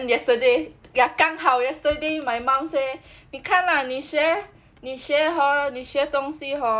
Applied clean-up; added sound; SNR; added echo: none; none; none; none.